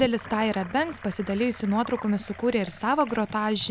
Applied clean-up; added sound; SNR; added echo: none; Sink (filling or washing) / Gurgling; 17 dB; none.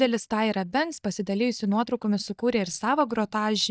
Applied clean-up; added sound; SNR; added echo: neural mask model DeepFilterNet 3.